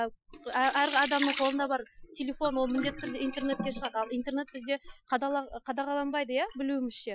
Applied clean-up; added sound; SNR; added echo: classical method Wiener filter.